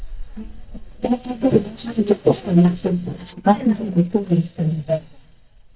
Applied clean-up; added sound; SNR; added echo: neural mask model DeepFilterNet 3.